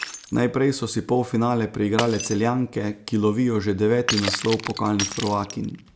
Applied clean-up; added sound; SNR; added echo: none; Shatter; 10 dB; none.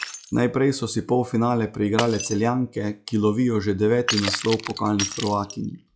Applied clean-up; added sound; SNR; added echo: classical method log-MMSE.